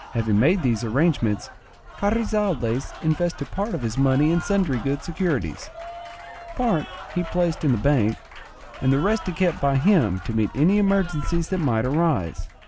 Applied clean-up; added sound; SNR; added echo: none; Applause; 18 dB; none.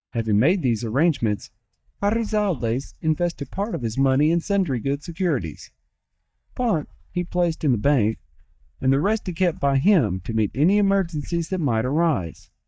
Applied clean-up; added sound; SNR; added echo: neural mask model DeepFilterNet 3.